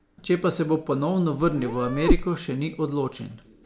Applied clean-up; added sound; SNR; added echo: none; Meow; -1 dB; none.